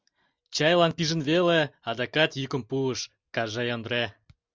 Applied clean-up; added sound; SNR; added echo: none; none; none; none.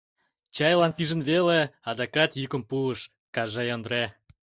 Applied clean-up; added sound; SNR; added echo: neural mask model DeepFilterNet 3.